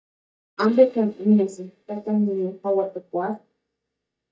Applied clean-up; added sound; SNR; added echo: neural mask model DeepFilterNet 3.